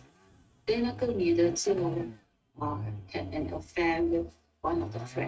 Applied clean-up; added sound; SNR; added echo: neural mask model RNNoise.